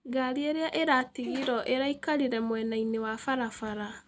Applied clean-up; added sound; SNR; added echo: none; none; none; none.